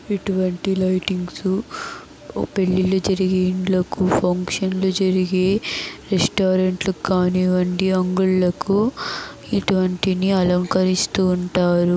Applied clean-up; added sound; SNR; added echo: none; none; none; none.